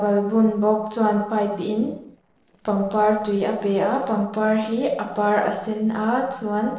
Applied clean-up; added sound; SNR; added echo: neural separator model SepFormer DNS4.